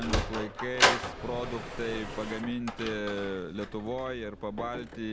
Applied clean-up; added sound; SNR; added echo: none; Sliding door; -1 dB; none.